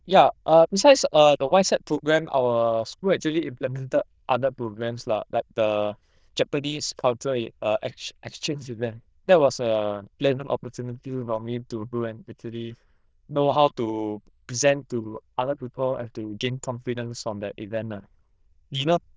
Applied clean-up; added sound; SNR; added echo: neural diffusion model UNIVERSE++.